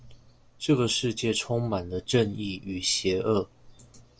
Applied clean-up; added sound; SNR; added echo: none; none; none; none.